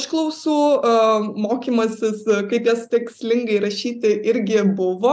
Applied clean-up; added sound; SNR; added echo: none; none; none; none.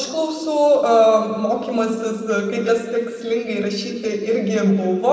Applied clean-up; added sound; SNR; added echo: none; none; none; reverberation time 2.0 s.